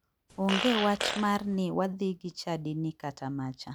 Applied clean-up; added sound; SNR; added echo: none; Fart; 4 dB; none.